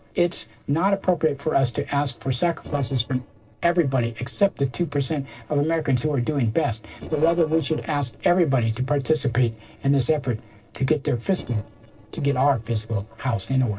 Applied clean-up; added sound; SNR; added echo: neural separator model SepFormer DNS4.